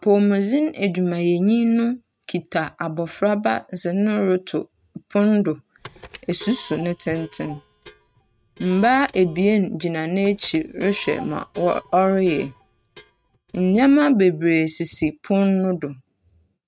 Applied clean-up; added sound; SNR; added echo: neural mask model RNNoise.